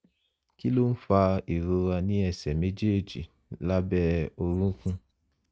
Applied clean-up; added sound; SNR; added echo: neural mask model RNNoise.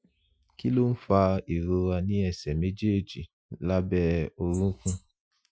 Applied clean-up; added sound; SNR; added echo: classical method Wiener filter.